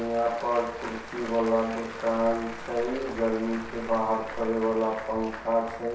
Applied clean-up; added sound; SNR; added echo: none; Applause / Crowd; 12 dB; reverberation time 0.7 s.